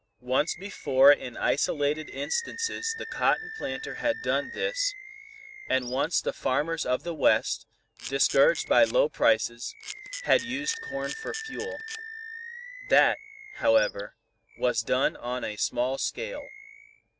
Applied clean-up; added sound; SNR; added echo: none; Animal + Camera; 14 dB; none.